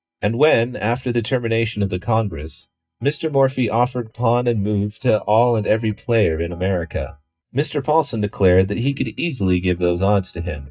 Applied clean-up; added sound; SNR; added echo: neural mask model DeepFilterNet 3.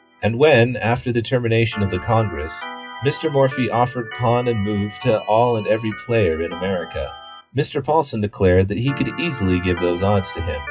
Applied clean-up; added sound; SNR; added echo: classical method WPE with log-MMSE.